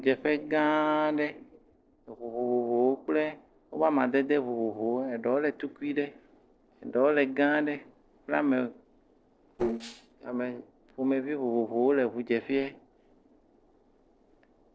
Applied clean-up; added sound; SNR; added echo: neural separator model SepFormer DNS4.